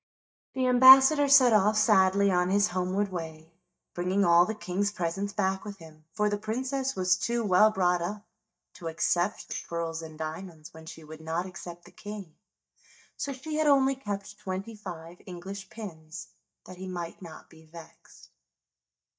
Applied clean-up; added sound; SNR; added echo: neural mask model DeepFilterNet 3.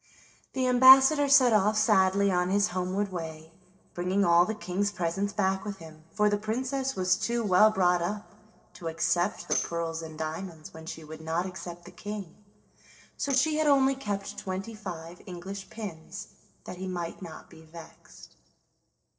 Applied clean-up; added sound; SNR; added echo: neural separator model SepFormer DNS4.